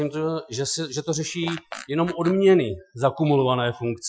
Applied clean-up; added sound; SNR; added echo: classical method Wiener filter.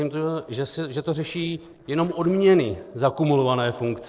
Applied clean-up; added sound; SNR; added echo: neural separator model SepFormer DNS4.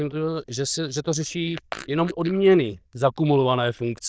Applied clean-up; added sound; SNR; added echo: neural diffusion model UNIVERSE++.